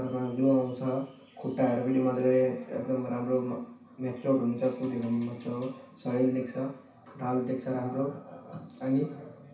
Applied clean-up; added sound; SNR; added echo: none; none; none; reverberation time 0.6 s.